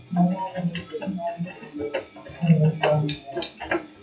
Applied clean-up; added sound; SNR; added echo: classical method WPE with log-MMSE.